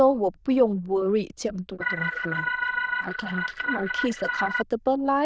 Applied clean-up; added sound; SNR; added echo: neural diffusion model UNIVERSE++.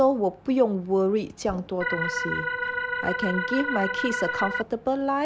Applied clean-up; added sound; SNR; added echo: none; Organ; 2 dB; none.